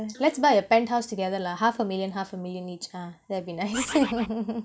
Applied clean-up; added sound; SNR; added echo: none; Bird; 9 dB; none.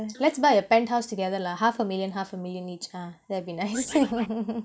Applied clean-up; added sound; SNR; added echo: neural mask model Resemble Enhance denoiser.